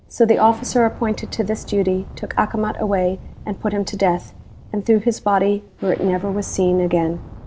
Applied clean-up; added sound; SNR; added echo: none; Explosion; 16 dB; none.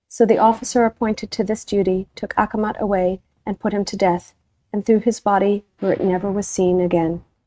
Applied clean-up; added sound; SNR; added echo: neural mask model RNNoise.